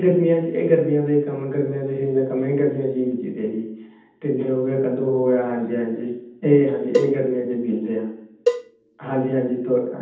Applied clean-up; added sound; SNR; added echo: none; Cowbell; 6 dB; reverberation time 0.8 s.